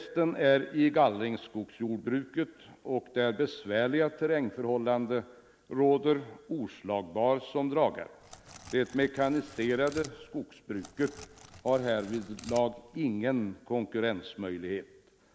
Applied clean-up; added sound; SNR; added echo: none; Crackle; 20 dB; none.